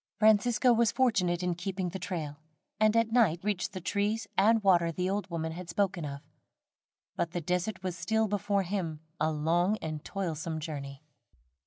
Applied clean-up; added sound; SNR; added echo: none; none; none; none.